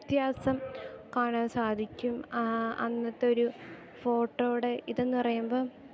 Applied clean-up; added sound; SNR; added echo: none; none; none; none.